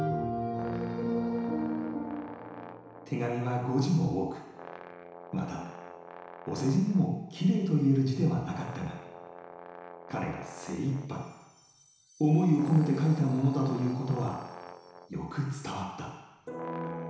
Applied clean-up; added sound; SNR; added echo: none; Brass instrument; 18 dB; reverberation time 1.0 s.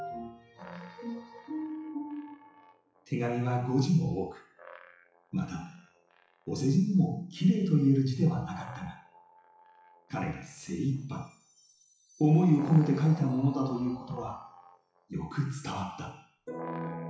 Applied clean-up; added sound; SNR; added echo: classical method WPE with log-MMSE.